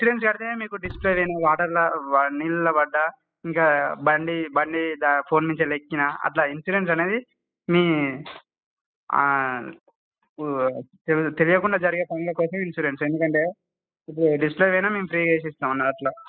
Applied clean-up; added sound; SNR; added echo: classical method spectral subtraction.